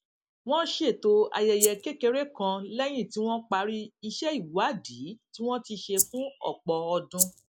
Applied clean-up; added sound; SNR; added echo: neural mask model Resemble Enhance denoiser.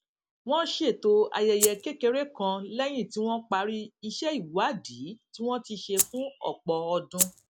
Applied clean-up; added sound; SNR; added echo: none; Rattle (instrument); -1 dB; none.